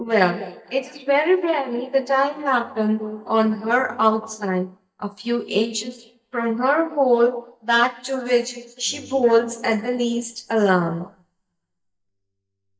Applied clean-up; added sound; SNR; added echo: neural mask model DeepFilterNet 3.